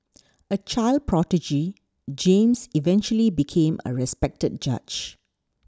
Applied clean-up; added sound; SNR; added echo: none; none; none; none.